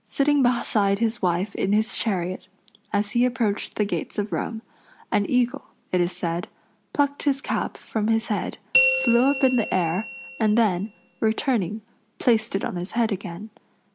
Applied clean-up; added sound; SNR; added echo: none; Bell; 2 dB; none.